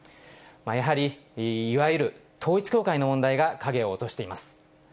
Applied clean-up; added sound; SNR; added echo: none; none; none; none.